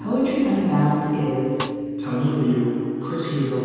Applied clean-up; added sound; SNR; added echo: none; Snare drum; 14 dB; reverberation time 2.1 s.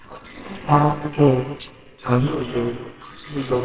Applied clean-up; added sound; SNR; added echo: neural separator model SepFormer WHAMR!.